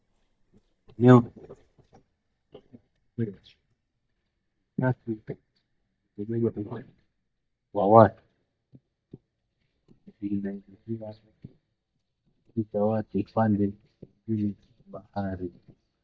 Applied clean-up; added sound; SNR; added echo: neural mask model DeepFilterNet 3.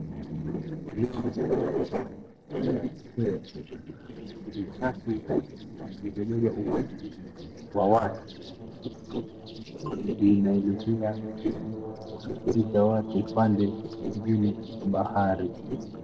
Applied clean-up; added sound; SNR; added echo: neural separator model SepFormer DNS4.